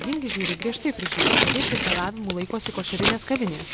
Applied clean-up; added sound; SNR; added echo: none; Tearing; -4 dB; none.